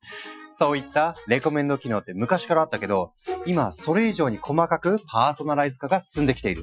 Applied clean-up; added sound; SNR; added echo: classical method Wiener filter.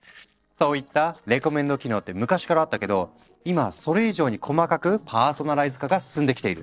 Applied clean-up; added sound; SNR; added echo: neural separator model SepFormer DNS4.